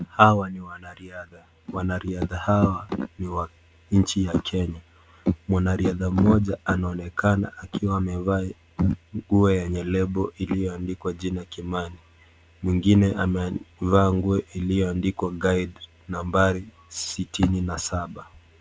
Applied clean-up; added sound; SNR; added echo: none; none; none; none.